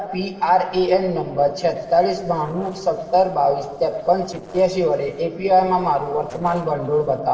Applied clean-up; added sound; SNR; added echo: neural separator model SepFormer DNS4.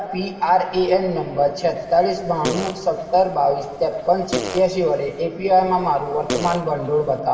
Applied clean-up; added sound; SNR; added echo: none; Fart; 11 dB; reverberation time 2.3 s.